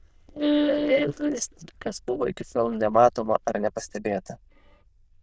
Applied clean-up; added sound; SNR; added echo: neural diffusion model UNIVERSE++.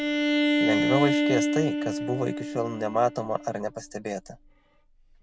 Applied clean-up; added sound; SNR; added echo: none; Bowed string instrument; -2 dB; none.